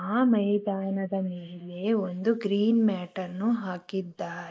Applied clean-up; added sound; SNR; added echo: neural mask model Resemble Enhance denoiser.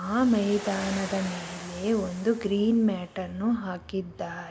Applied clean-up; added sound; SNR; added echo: none; Waves, surf; 15 dB; none.